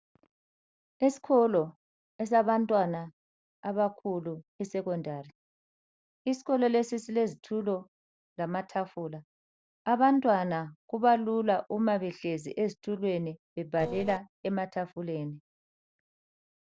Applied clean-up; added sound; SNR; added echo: neural separator model SepFormer DNS4.